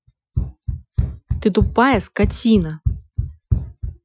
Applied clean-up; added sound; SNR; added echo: classical method Wiener filter.